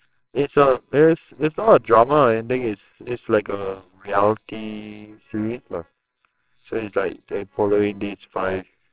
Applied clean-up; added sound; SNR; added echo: neural separator model SepFormer WHAMR!.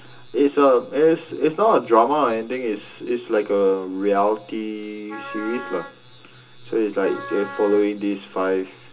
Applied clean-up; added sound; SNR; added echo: none; Wind instrument, woodwind instrument; 16 dB; reverberation time 0.2 s.